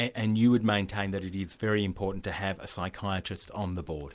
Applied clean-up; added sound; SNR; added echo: none; none; none; none.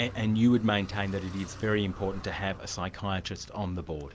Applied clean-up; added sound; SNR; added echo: none; Car; 16 dB; none.